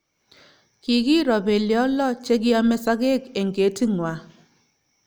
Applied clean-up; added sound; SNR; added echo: none; none; none; none.